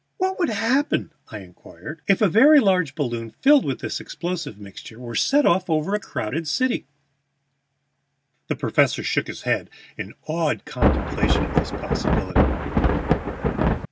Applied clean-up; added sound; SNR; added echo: none; Thunder; -4 dB; none.